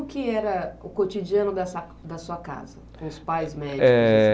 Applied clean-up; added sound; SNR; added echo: none; none; none; none.